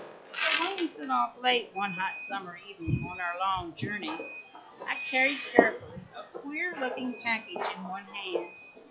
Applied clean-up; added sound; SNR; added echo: classical method log-MMSE.